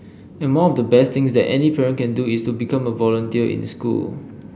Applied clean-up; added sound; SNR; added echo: none; none; none; none.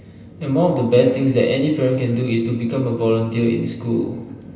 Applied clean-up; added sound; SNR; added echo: none; none; none; reverberation time 1.0 s.